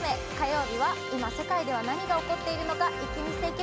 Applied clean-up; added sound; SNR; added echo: none; none; none; none.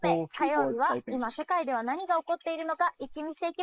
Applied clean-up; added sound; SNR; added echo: neural mask model Resemble Enhance denoiser.